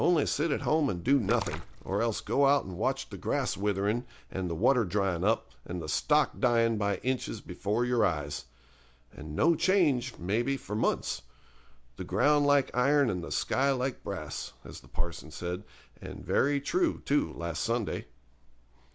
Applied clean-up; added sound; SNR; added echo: none; Splash, splatter; 13 dB; none.